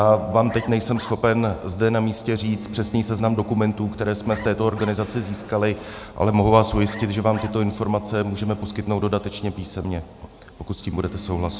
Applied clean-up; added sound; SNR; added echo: none; Bark + Bowed string instrument; 15 dB; none.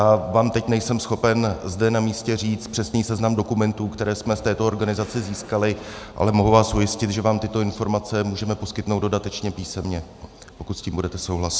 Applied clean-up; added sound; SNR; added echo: none; none; none; none.